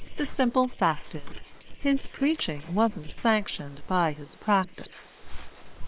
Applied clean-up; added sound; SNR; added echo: neural separator model SepFormer WHAM!.